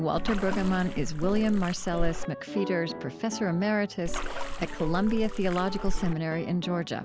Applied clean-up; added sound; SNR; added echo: none; Splash, splatter; 1 dB; none.